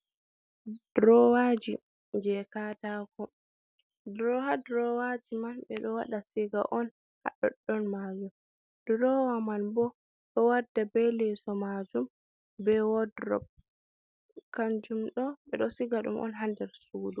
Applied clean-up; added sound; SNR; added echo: none; none; none; none.